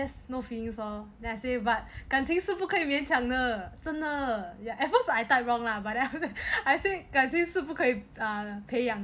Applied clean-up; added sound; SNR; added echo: none; none; none; none.